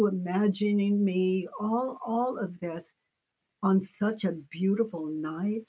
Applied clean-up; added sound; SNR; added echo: none; none; none; none.